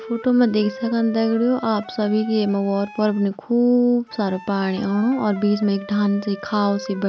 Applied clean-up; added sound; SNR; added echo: none; Wind instrument, woodwind instrument; 18 dB; none.